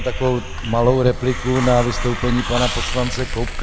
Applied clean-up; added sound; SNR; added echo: none; Hiss; 4 dB; none.